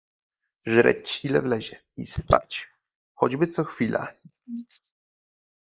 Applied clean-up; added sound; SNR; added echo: neural mask model Resemble Enhance denoiser.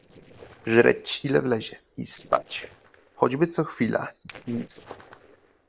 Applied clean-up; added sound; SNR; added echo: neural separator model SepFormer DNS4.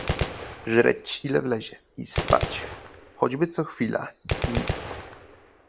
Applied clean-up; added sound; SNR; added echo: none; Gunshot, gunfire; 5 dB; none.